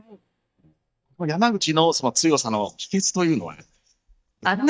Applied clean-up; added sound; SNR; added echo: neural mask model DeepFilterNet 3.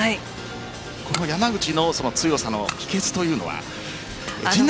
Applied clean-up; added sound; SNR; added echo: none; none; none; none.